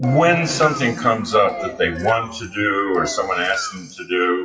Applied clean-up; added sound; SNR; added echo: classical method WPE with log-MMSE.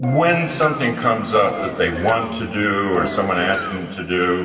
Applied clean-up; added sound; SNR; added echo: none; Engine; 12 dB; reverberation time 2.5 s.